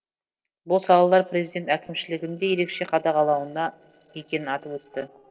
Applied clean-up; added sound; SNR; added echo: neural separator model SepFormer DNS4.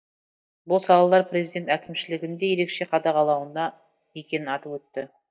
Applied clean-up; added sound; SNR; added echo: neural mask model DeepFilterNet 3.